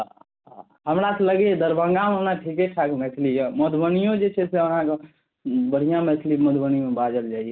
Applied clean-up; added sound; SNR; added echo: none; none; none; none.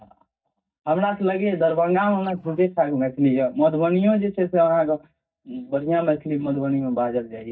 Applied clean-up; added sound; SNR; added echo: neural mask model DeepFilterNet 3.